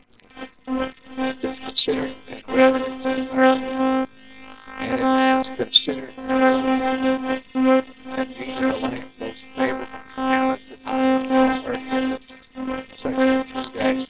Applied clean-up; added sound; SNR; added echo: neural separator model SepFormer WHAMR!.